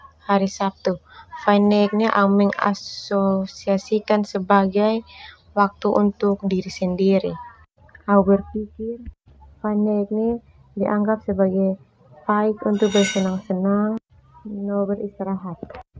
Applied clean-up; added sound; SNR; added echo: none; Cutlery, silverware; 9 dB; none.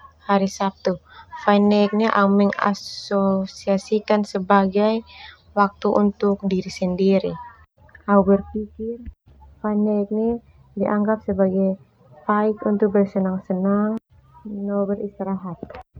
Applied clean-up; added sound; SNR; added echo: none; none; none; none.